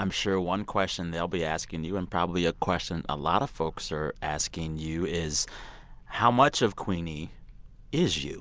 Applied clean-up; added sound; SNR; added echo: none; none; none; none.